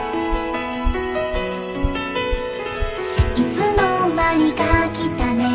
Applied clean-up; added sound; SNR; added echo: none; Walk, footsteps; 7 dB; none.